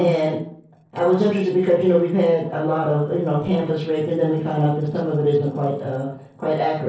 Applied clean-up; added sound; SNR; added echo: neural separator model SepFormer DNS4.